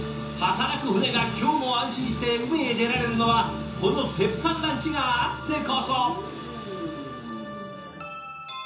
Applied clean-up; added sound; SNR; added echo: none; none; none; reverberation time 0.6 s.